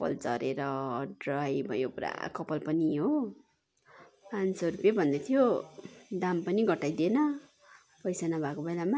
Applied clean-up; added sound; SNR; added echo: none; none; none; none.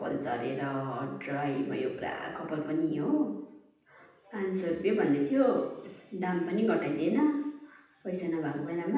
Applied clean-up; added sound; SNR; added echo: none; none; none; reverberation time 0.9 s.